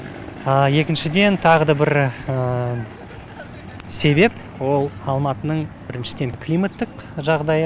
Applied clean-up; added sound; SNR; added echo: none; none; none; none.